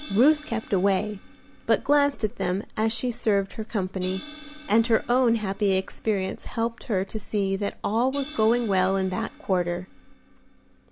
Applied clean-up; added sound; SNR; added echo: none; Crash cymbal; 20 dB; none.